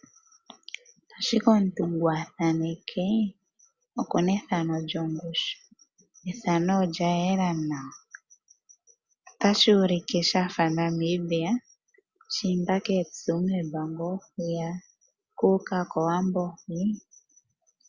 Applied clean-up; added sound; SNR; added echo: none; none; none; none.